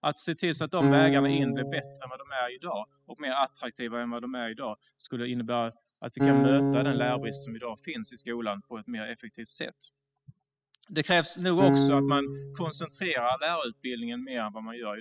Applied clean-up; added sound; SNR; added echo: classical method spectral subtraction.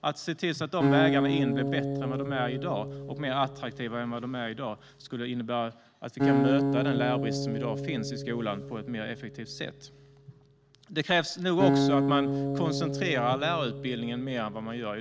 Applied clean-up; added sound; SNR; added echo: none; Acoustic guitar; -1 dB; none.